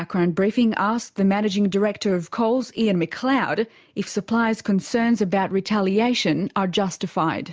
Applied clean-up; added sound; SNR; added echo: none; none; none; none.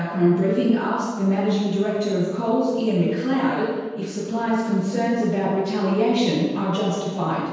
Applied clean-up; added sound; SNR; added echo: none; none; none; reverberation time 1.2 s.